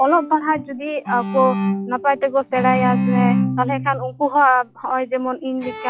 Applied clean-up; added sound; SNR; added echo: classical method log-MMSE.